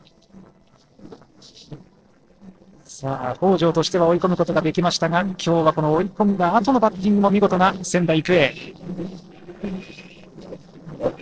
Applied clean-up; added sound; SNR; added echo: neural separator model SepFormer DNS4.